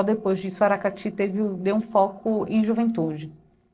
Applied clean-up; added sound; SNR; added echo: neural separator model SepFormer DNS4.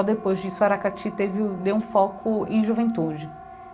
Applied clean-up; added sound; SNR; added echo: none; Siren; 17 dB; none.